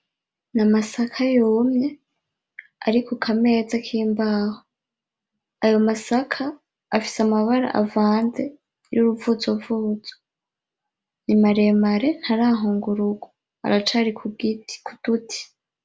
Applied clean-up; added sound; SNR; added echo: none; none; none; none.